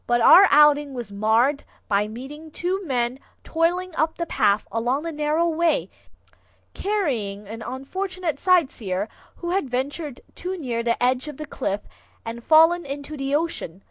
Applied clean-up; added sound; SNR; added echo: none; none; none; none.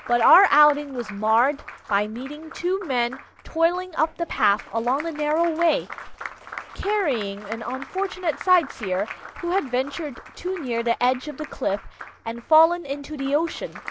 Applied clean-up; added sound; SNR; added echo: none; Applause; 16 dB; none.